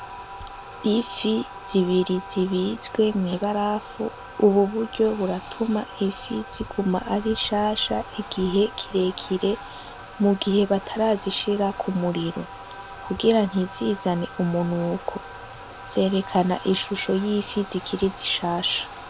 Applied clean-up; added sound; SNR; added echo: none; Bathtub (filling or washing); 13 dB; none.